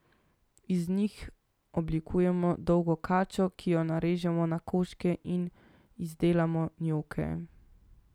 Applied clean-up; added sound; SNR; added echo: none; none; none; none.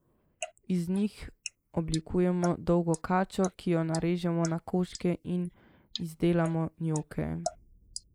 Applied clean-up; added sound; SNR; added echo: neural mask model Resemble Enhance denoiser.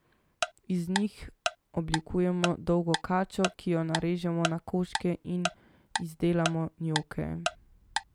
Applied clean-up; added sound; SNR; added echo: none; Tick-tock; 6 dB; none.